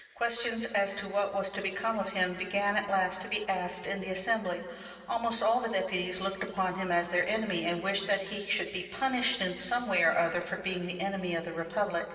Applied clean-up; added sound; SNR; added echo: none; none; none; reverberation time 2.1 s.